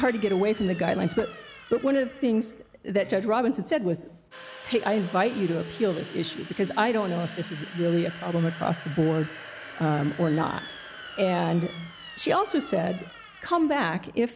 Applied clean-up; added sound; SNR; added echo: none; Domestic sounds, home sounds; 16 dB; none.